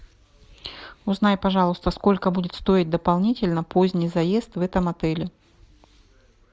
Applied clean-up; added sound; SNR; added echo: none; none; none; none.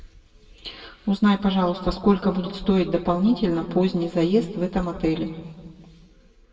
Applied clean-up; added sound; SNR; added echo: none; none; none; reverberation time 1.5 s.